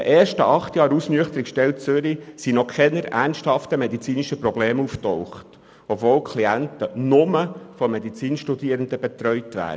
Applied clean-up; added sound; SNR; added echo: none; none; none; none.